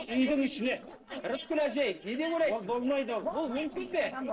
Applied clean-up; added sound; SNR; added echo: neural separator model SepFormer DNS4.